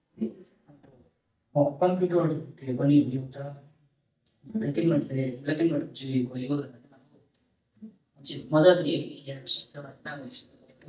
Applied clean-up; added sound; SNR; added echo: neural mask model DeepFilterNet 3.